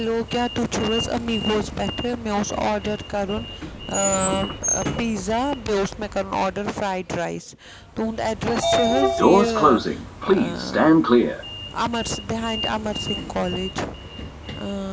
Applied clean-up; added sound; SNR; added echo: none; Sliding door; -1 dB; none.